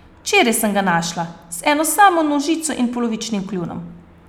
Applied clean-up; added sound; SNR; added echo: none; none; none; none.